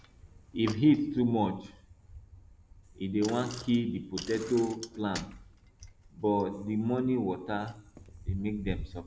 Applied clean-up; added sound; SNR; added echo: none; Bicycle; 14 dB; none.